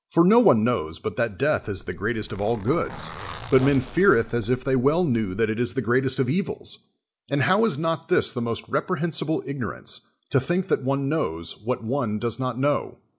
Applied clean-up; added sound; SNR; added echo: none; Zipper (clothing); 15 dB; none.